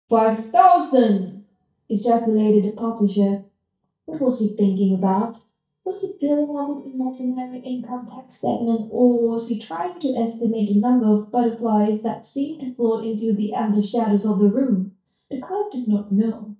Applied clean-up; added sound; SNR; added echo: neural mask model DeepFilterNet 3.